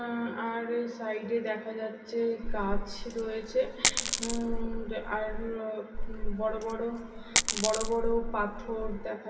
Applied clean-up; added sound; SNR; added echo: none; Coin (dropping); -1 dB; reverberation time 2.0 s.